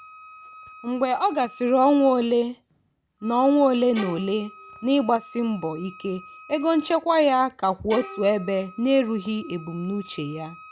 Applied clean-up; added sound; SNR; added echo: none; Wind instrument, woodwind instrument + Bowed string instrument; 19 dB; none.